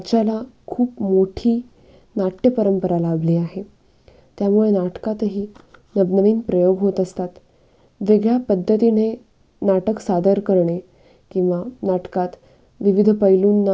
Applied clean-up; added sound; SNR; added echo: none; none; none; none.